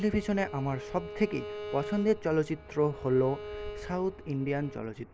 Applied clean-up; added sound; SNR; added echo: none; Bowed string instrument; 12 dB; none.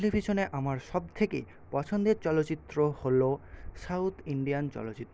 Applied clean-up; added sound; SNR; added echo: none; none; none; none.